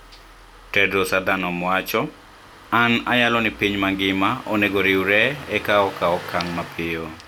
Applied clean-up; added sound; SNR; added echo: none; Engine starting; 18 dB; none.